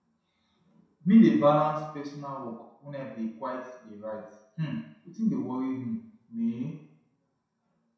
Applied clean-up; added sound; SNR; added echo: none; none; none; reverberation time 0.7 s.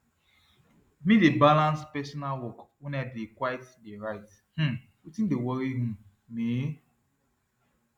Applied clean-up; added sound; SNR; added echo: none; none; none; none.